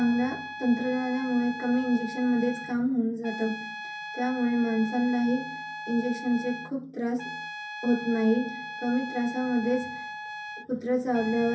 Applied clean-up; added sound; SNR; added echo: none; Trumpet; 10 dB; reverberation time 0.3 s.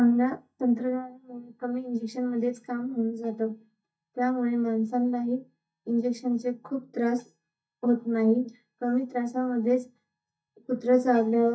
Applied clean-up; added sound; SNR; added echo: neural mask model DeepFilterNet 3.